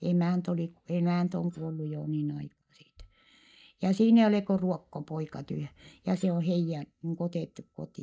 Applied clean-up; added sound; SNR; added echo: neural mask model DeepFilterNet 3.